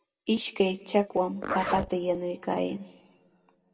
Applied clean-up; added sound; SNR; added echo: none; Zipper (clothing); 7 dB; reverberation time 1.2 s.